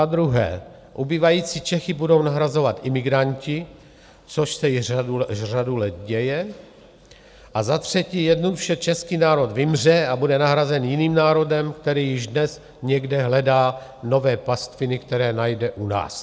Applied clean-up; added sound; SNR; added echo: none; none; none; none.